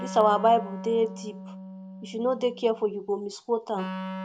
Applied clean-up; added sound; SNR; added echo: none; Wind instrument, woodwind instrument; 12 dB; none.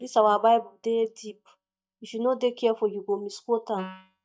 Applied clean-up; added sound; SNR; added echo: neural mask model DeepFilterNet 3.